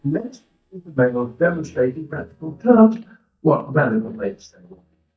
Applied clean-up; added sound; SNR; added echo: neural mask model DeepFilterNet 3.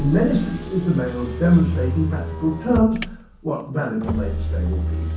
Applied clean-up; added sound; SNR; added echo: none; Motor vehicle (road); 5 dB; reverberation time 0.6 s.